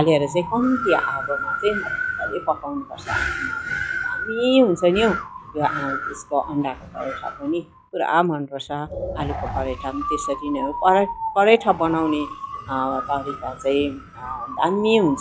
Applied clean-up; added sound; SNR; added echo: classical method log-MMSE.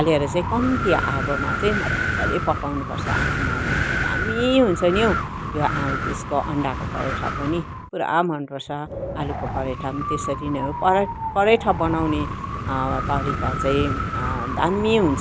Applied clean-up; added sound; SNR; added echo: none; Wind; 2 dB; none.